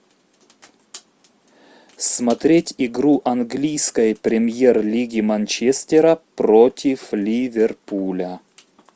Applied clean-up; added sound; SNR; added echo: none; none; none; none.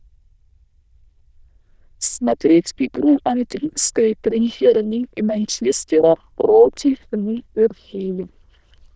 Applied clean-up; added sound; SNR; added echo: neural diffusion model UNIVERSE++.